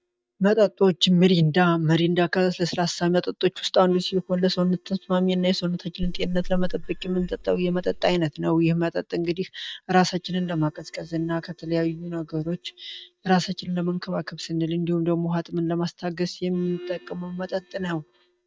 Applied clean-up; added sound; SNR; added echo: neural mask model DeepFilterNet 3.